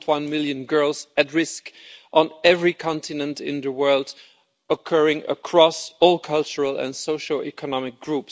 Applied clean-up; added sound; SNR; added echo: none; none; none; none.